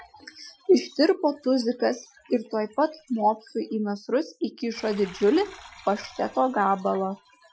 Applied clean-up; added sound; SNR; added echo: classical method Wiener filter.